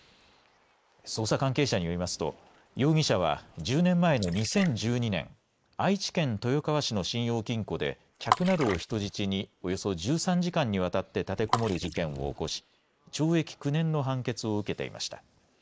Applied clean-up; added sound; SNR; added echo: neural mask model Resemble Enhance denoiser.